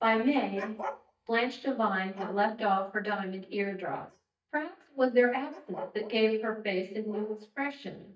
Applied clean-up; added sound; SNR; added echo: neural mask model DeepFilterNet 3.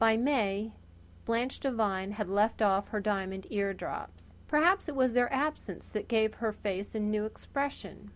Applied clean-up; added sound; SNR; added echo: none; none; none; none.